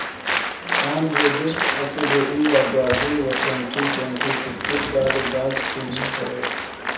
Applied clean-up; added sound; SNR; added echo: none; Applause; 1 dB; reverberation time 0.7 s.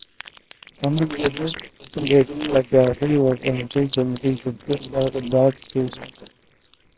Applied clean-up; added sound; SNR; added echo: neural separator model SepFormer WHAMR!.